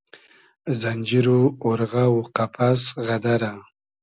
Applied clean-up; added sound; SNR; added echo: none; none; none; none.